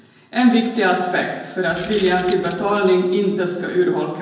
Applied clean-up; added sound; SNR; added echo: none; Keys jangling; 13 dB; reverberation time 1.0 s.